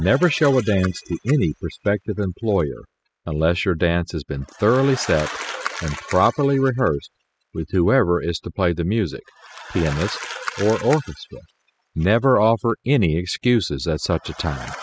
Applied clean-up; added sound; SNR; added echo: classical method spectral subtraction.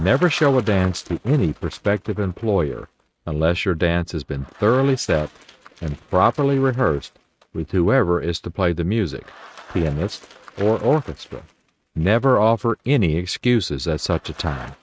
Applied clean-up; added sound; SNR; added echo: neural mask model RNNoise.